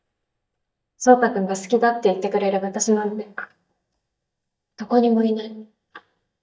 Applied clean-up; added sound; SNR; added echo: neural mask model DeepFilterNet 3.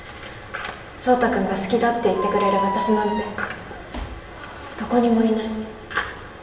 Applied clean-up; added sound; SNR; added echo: none; Squeak; 7 dB; reverberation time 1.1 s.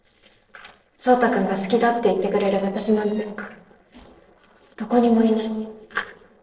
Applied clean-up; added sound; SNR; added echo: neural separator model SepFormer DNS4.